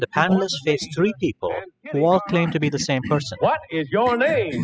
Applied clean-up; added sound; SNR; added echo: classical method spectral subtraction.